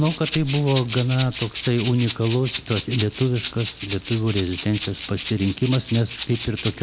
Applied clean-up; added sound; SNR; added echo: none; Rattle (instrument); 10 dB; none.